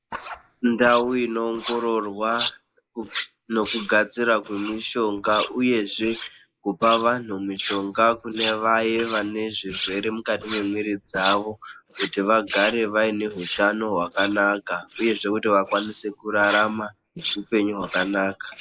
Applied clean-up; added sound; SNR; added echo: neural mask model Resemble Enhance denoiser.